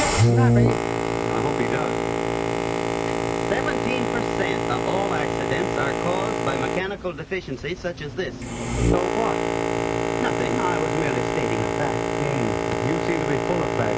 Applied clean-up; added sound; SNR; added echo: none; Boat, Water vehicle; -5 dB; none.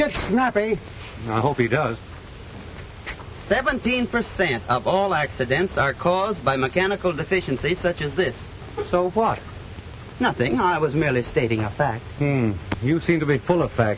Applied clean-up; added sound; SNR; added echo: none; none; none; none.